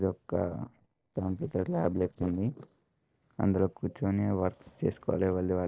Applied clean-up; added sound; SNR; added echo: neural separator model SepFormer DNS4.